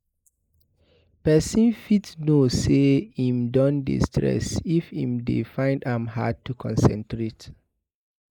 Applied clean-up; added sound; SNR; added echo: neural mask model Resemble Enhance denoiser.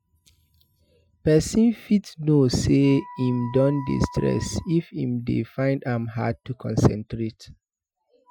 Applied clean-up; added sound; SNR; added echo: classical method Wiener filter.